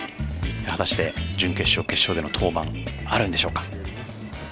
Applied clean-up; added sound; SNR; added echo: none; none; none; none.